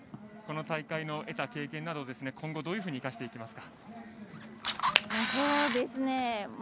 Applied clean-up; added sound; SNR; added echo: none; Camera; -4 dB; none.